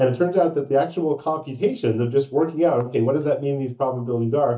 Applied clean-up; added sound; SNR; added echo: neural mask model DeepFilterNet 3.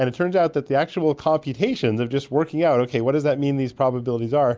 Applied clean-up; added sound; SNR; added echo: none; none; none; none.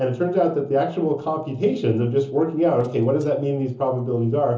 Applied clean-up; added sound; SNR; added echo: neural separator model SepFormer DNS4.